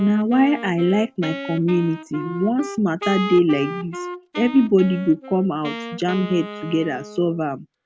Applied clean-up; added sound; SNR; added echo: none; Wind instrument, woodwind instrument; 12 dB; none.